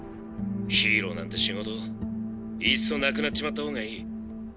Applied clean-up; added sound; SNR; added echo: none; none; none; none.